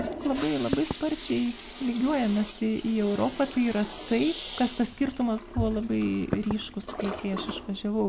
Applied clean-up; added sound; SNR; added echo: none; Knock / Wood + Toilet flush; 8 dB; none.